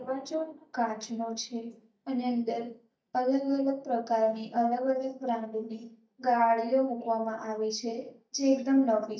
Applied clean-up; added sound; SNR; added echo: neural mask model DeepFilterNet 3.